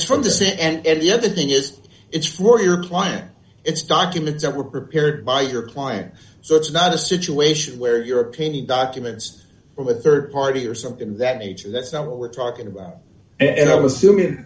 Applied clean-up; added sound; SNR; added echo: none; none; none; none.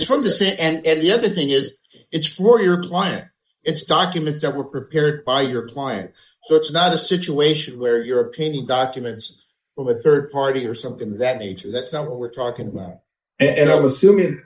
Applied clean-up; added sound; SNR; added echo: neural mask model Resemble Enhance denoiser.